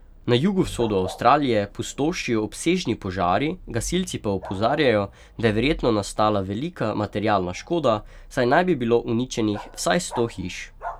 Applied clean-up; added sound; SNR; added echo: none; Bark; 20 dB; none.